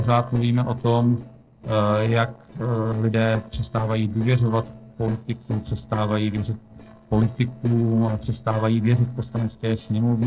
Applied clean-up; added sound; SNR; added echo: neural separator model SepFormer DNS4.